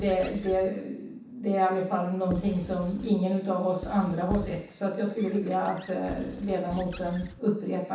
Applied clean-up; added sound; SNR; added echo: none; Squeak / Writing; 15 dB; reverberation time 0.7 s.